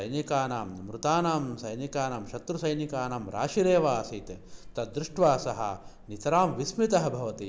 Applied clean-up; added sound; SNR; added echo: none; Sliding door; 20 dB; none.